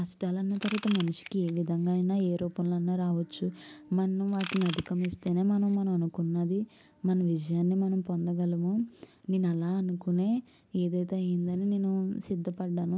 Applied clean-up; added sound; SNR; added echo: none; Ratchet, pawl / Tools; 13 dB; none.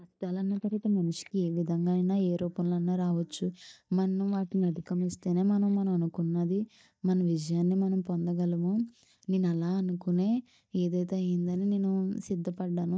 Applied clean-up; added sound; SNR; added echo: neural mask model DeepFilterNet 3.